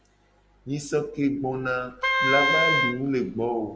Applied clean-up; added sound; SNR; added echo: none; Wind instrument, woodwind instrument; -2 dB; none.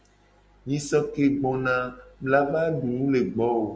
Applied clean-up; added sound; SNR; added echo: none; none; none; none.